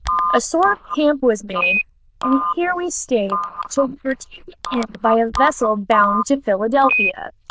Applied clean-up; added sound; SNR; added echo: neural diffusion model UNIVERSE++.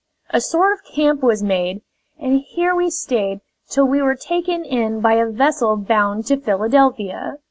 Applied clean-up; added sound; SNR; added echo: none; none; none; none.